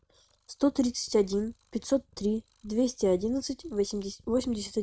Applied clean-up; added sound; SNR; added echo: neural mask model RNNoise.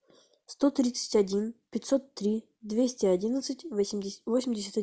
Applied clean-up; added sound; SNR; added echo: none; none; none; none.